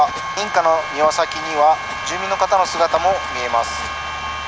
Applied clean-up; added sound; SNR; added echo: none; Writing; 19 dB; none.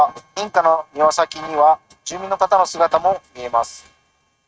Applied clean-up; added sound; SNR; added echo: neural mask model RNNoise.